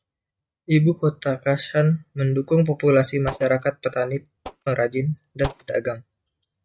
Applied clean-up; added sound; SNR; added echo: neural mask model RNNoise.